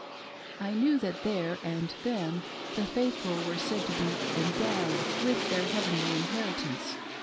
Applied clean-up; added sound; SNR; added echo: none; Aircraft; 2 dB; none.